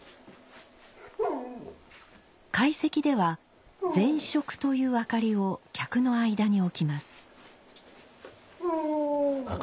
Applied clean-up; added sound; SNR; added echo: none; Dog; 7 dB; none.